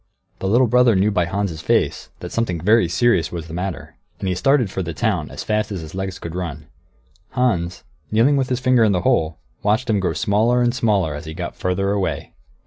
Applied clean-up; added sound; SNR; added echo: none; none; none; none.